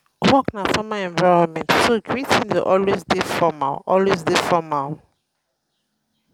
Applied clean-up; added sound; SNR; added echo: none; none; none; none.